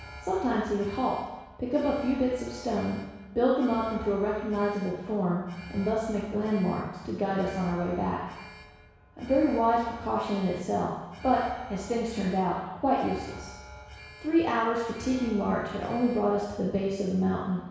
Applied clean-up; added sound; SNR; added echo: none; Alarm; 18 dB; reverberation time 1.1 s.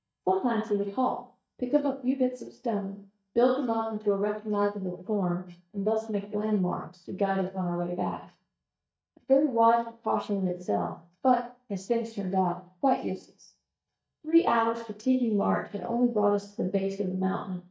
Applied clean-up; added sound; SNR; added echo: neural mask model DeepFilterNet 3.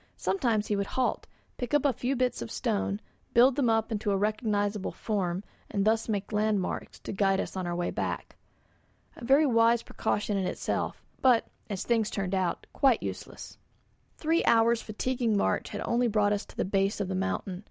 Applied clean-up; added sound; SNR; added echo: none; none; none; none.